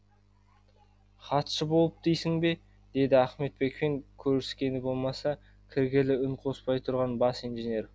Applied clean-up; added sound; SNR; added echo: none; none; none; none.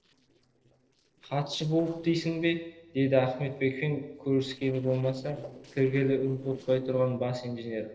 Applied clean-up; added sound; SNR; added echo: neural separator model SepFormer DNS4.